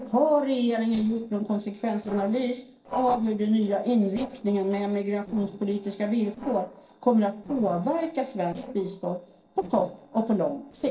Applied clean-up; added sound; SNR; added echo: neural separator model SepFormer DNS4.